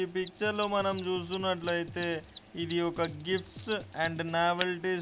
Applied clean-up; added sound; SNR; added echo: none; Mechanisms + Drum kit; 14 dB; none.